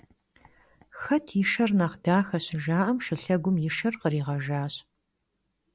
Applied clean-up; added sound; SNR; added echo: none; none; none; none.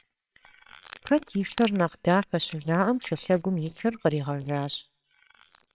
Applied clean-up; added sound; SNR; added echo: neural separator model SepFormer WHAMR!.